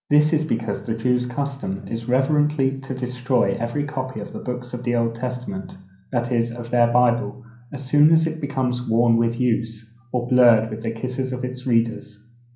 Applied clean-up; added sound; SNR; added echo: none; none; none; reverberation time 0.6 s.